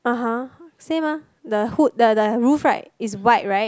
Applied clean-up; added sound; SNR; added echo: none; none; none; none.